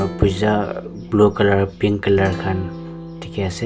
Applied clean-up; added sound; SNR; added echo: none; Guitar; 13 dB; reverberation time 0.2 s.